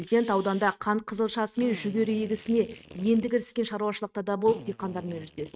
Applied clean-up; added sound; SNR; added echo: neural mask model RNNoise.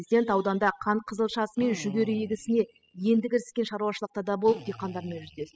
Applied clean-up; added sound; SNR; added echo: classical method spectral subtraction.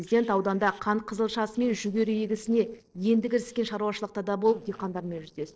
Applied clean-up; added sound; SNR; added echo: neural separator model SepFormer DNS4.